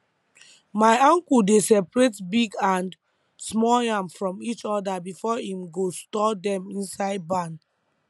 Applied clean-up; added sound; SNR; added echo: none; none; none; none.